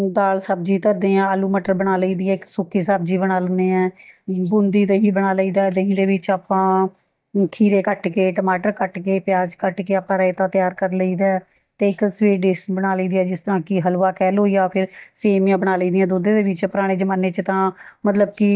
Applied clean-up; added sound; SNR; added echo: neural mask model DeepFilterNet 3.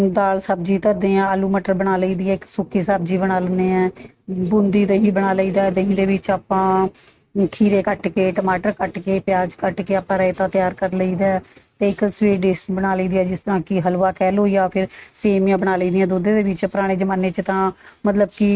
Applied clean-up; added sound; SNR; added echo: neural mask model RNNoise.